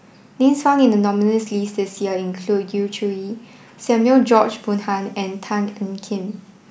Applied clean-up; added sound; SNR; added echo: none; none; none; none.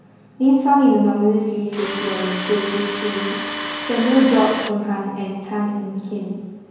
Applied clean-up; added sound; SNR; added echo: none; Tools; 7 dB; reverberation time 1.2 s.